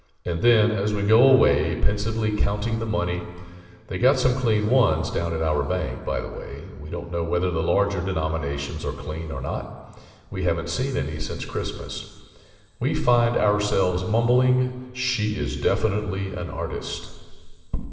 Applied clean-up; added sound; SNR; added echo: none; none; none; reverberation time 2.1 s.